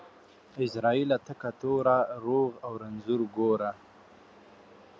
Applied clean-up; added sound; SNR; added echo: none; none; none; none.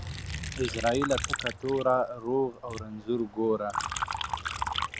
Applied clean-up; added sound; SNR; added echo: none; Liquid; 5 dB; none.